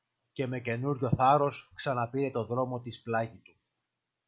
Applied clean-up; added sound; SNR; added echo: none; none; none; none.